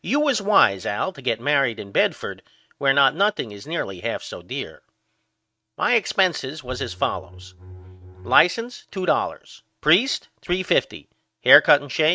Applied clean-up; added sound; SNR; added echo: neural mask model RNNoise.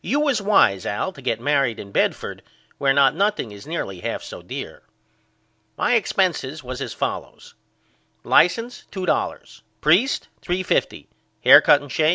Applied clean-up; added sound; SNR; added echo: none; none; none; none.